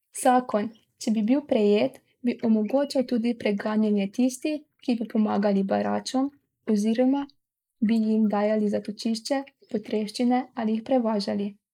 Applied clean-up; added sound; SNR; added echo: neural mask model Resemble Enhance denoiser.